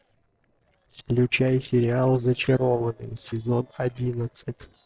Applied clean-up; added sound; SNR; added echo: neural separator model SepFormer DNS4.